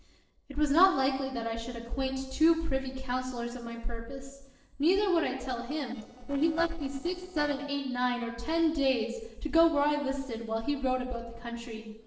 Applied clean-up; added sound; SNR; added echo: neural separator model SepFormer DNS4.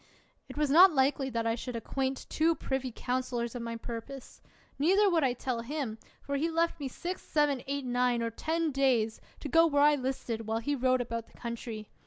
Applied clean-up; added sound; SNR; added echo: none; none; none; none.